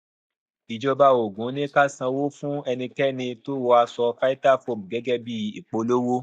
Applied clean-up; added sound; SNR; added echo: neural mask model DeepFilterNet 3.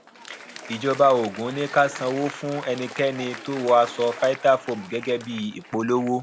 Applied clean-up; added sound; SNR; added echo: none; Applause; 16 dB; none.